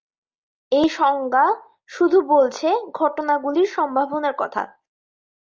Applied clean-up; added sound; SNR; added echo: none; none; none; none.